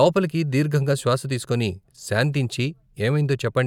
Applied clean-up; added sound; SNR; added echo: none; none; none; none.